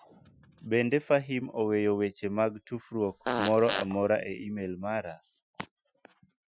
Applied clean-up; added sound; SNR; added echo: classical method Wiener filter.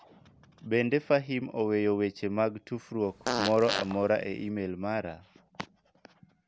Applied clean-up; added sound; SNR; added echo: none; Fart; 4 dB; none.